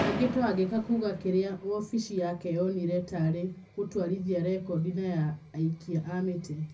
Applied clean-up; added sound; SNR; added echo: none; Fireworks; 12 dB; reverberation time 0.4 s.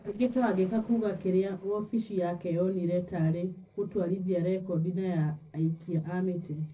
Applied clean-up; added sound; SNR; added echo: neural separator model SepFormer DNS4.